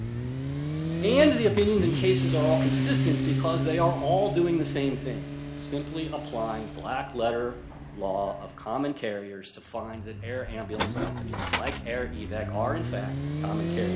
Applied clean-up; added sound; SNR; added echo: none; Motorcycle + Tools; 2 dB; none.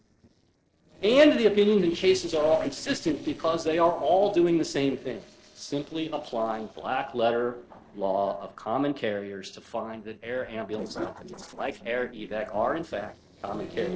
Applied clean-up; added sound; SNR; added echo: neural separator model SepFormer DNS4.